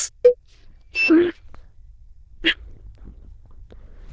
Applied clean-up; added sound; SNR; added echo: neural diffusion model UNIVERSE++.